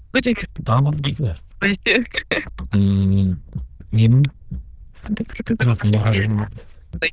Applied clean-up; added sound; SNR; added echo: neural diffusion model UNIVERSE++.